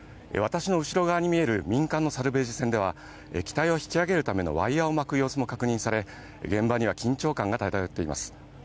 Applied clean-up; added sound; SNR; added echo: none; none; none; none.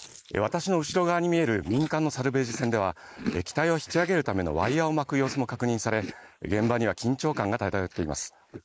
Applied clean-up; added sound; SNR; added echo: neural mask model Resemble Enhance denoiser.